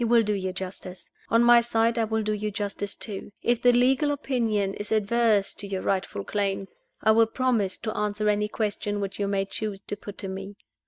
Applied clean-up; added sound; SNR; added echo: neural mask model DeepFilterNet 3.